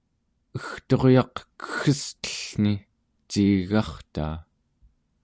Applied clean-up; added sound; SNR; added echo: none; none; none; none.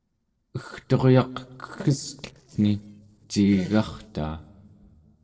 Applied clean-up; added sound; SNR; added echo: neural separator model SepFormer DNS4.